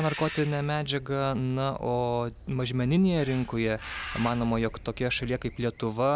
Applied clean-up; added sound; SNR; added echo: none; Bird; 15 dB; none.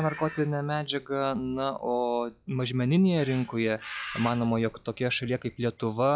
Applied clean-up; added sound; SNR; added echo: classical method log-MMSE.